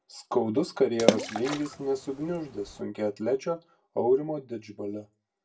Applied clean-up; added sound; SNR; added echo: none; Water / Splash, splatter; 1 dB; reverberation time 0.2 s.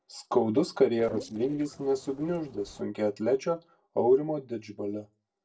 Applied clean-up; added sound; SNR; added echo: neural separator model SepFormer DNS4.